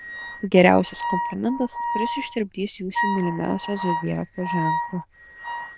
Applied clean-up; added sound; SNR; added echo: neural diffusion model UNIVERSE++.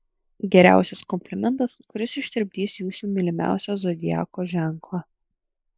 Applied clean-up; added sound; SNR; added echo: neural mask model Resemble Enhance denoiser.